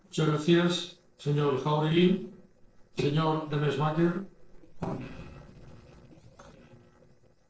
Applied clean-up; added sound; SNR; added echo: neural separator model SepFormer DNS4.